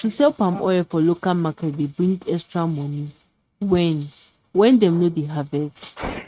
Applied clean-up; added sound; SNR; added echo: neural mask model RNNoise.